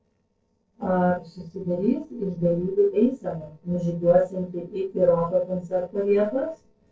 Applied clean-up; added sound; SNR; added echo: neural separator model SepFormer DNS4.